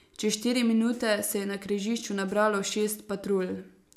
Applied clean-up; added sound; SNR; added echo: none; none; none; none.